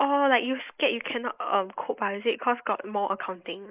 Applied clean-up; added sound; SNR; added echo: neural mask model Resemble Enhance denoiser.